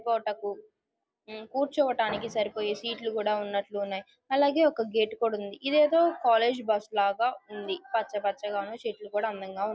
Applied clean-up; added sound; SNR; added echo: none; none; none; none.